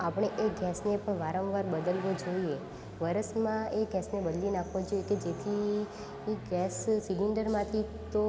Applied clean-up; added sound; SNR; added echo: none; Vehicle; 13 dB; none.